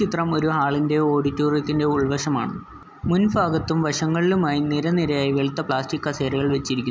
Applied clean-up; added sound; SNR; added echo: none; none; none; none.